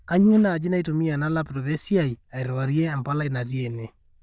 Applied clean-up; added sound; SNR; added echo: neural diffusion model UNIVERSE++.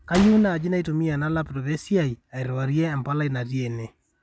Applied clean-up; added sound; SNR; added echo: none; Gunshot, gunfire; 16 dB; none.